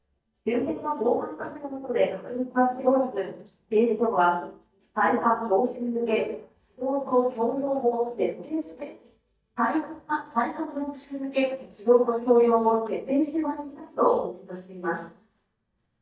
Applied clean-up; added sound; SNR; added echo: neural mask model DeepFilterNet 3.